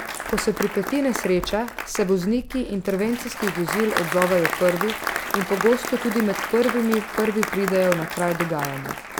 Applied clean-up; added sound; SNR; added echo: none; Applause; 6 dB; none.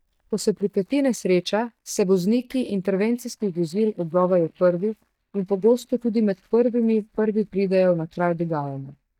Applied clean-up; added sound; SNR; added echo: neural mask model DeepFilterNet 3.